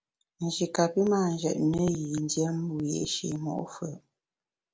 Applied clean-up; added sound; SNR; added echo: none; none; none; none.